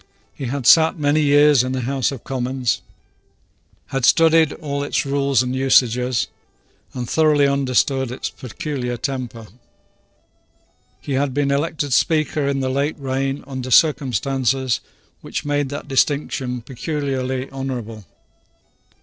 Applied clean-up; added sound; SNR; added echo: neural separator model SepFormer DNS4.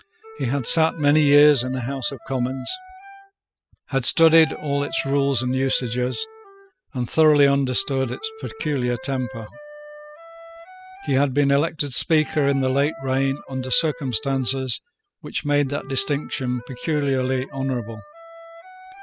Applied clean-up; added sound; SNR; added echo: classical method spectral subtraction.